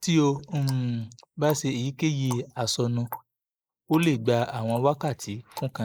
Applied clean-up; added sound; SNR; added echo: neural mask model Resemble Enhance denoiser.